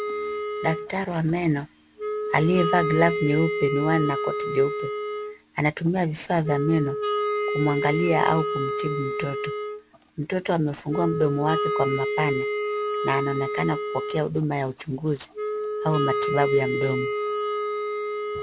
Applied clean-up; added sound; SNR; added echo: none; Wind instrument, woodwind instrument; 2 dB; none.